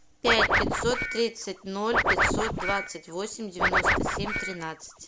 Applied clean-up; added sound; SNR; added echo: none; Scratching (performance technique); -4 dB; none.